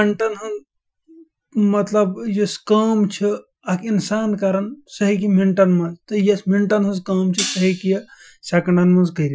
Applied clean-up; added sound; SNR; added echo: classical method Wiener filter.